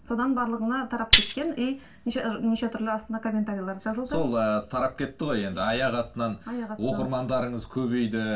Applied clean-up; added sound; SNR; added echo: none; Tambourine; -2 dB; reverberation time 0.2 s.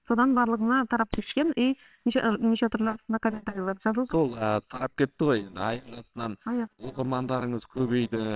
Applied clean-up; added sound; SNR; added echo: neural separator model SepFormer WHAMR!.